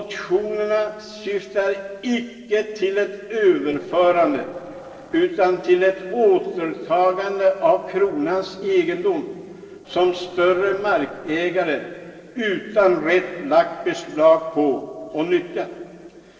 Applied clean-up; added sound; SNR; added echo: neural separator model SepFormer DNS4.